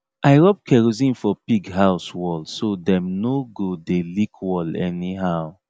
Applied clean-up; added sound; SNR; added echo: none; none; none; none.